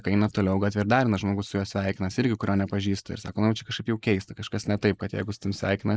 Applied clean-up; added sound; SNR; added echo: neural mask model Resemble Enhance denoiser.